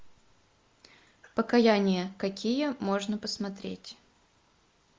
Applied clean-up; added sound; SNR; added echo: none; none; none; none.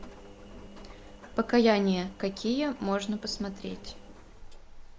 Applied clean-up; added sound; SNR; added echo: none; Engine; 16 dB; none.